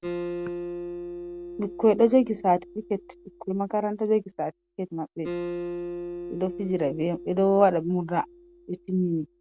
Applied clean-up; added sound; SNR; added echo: none; Acoustic guitar; 11 dB; none.